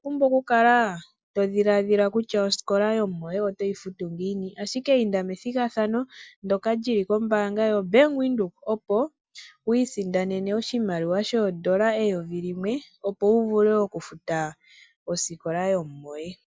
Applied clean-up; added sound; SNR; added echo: none; none; none; none.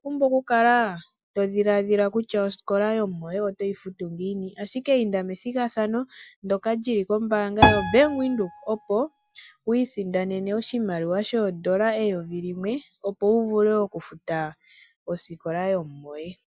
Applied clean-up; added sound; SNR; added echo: none; Piano; 2 dB; none.